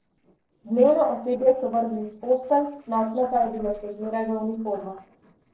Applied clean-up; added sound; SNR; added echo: neural separator model SepFormer DNS4.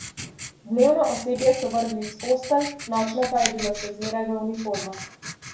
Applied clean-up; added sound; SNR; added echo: none; Writing; 11 dB; reverberation time 0.4 s.